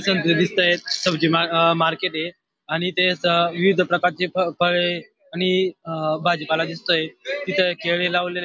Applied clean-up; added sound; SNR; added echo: none; none; none; none.